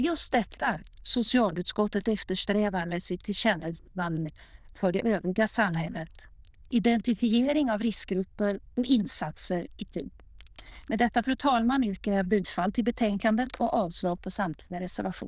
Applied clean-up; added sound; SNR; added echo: neural diffusion model UNIVERSE++.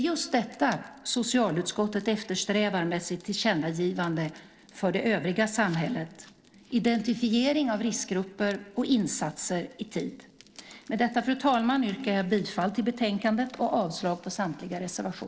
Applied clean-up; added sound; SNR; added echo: neural separator model SepFormer DNS4.